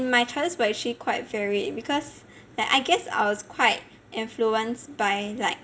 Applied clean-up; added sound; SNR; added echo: none; none; none; none.